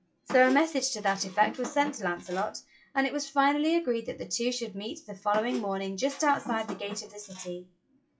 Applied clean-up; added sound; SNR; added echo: classical method log-MMSE.